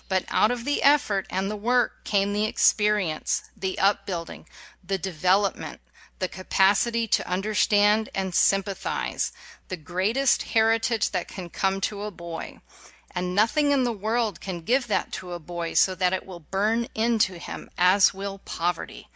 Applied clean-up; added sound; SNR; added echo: none; none; none; none.